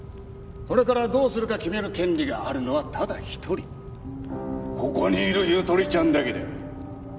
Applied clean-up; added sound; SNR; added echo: none; none; none; none.